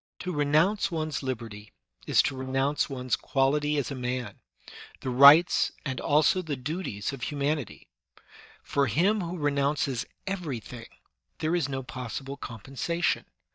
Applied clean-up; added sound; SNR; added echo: neural mask model DeepFilterNet 3.